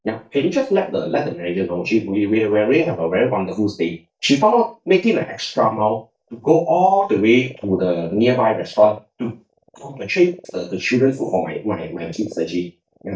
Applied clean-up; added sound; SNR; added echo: neural mask model DeepFilterNet 3.